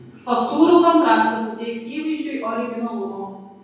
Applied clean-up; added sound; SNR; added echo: none; none; none; reverberation time 1.3 s.